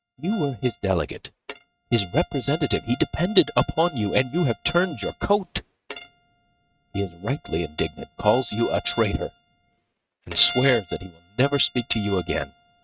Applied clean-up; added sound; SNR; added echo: neural mask model RNNoise.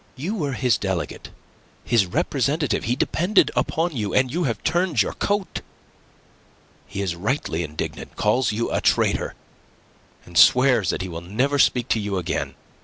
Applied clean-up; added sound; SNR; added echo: none; none; none; none.